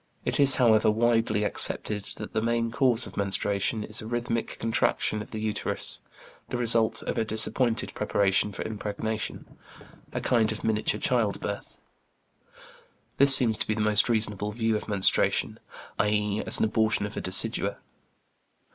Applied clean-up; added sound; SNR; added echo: neural mask model Resemble Enhance denoiser.